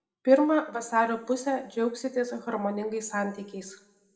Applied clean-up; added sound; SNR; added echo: none; none; none; reverberation time 0.8 s.